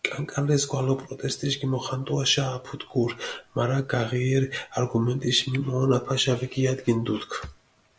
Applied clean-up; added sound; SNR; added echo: none; none; none; none.